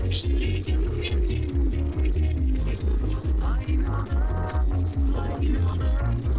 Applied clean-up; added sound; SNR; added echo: neural separator model SepFormer DNS4.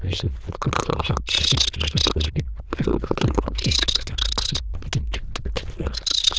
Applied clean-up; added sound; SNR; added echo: neural diffusion model UNIVERSE++.